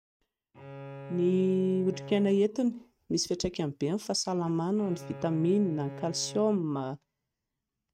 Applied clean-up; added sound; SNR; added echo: neural mask model RNNoise.